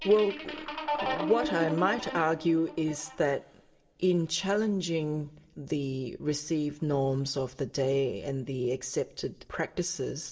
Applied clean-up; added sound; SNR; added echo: none; Guitar; 5 dB; reverberation time 0.2 s.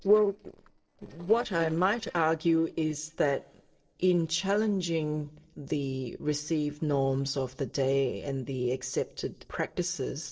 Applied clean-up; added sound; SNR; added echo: neural separator model SepFormer DNS4.